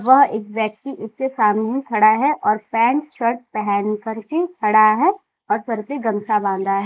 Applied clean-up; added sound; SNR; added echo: neural mask model Resemble Enhance denoiser.